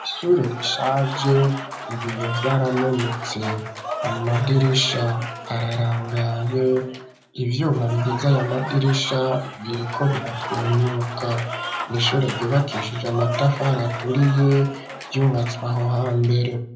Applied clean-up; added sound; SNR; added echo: none; Applause / Crowd; 10 dB; reverberation time 0.5 s.